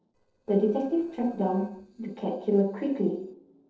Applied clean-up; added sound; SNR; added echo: neural separator model SepFormer DNS4.